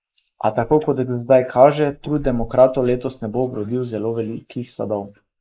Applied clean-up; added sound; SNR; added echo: neural mask model Resemble Enhance denoiser.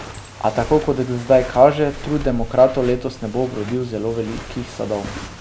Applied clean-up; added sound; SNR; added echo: none; Walk, footsteps; 13 dB; none.